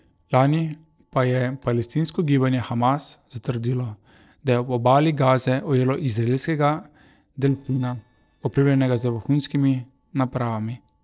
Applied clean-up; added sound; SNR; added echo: neural separator model SepFormer DNS4.